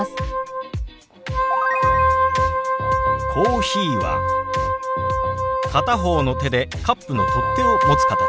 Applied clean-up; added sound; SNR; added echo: none; Wind instrument, woodwind instrument; -3 dB; none.